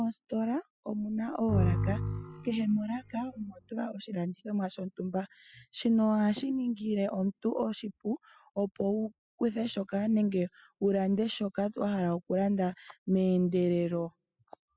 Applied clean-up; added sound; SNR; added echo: classical method spectral subtraction.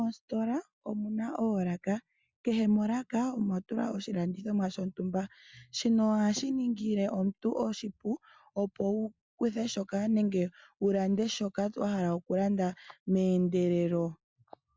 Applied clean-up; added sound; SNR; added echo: none; none; none; none.